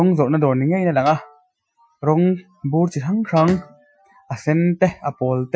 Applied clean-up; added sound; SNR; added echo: classical method Wiener filter.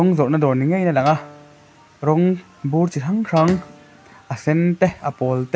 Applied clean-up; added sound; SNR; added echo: none; Guitar; 20 dB; none.